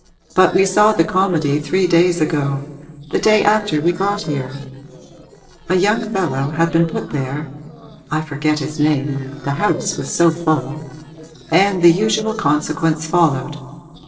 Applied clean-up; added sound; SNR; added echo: neural separator model SepFormer DNS4.